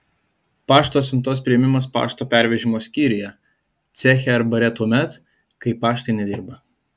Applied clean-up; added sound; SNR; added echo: none; none; none; none.